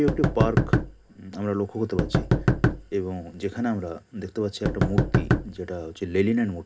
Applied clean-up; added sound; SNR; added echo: none; Knock; -3 dB; reverberation time 0.3 s.